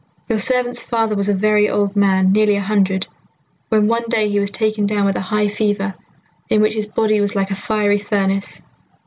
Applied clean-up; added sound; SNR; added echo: none; none; none; none.